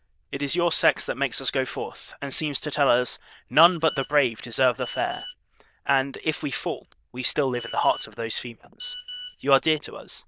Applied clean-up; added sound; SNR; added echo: neural diffusion model UNIVERSE++.